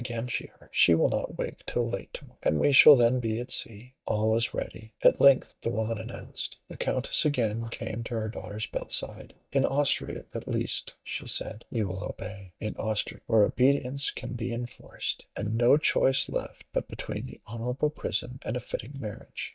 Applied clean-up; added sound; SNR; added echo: neural mask model DeepFilterNet 3.